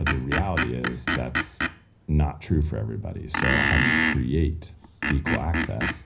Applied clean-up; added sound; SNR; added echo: none; Screech; 1 dB; reverberation time 0.5 s.